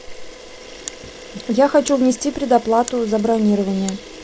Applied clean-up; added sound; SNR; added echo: none; Camera; 16 dB; none.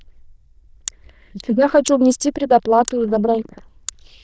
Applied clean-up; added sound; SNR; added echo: neural diffusion model UNIVERSE++.